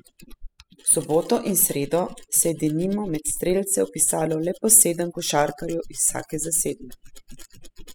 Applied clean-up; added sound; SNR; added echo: classical method spectral subtraction.